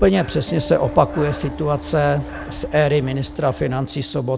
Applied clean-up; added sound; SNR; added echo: none; Acoustic guitar + Breathing; 13 dB; none.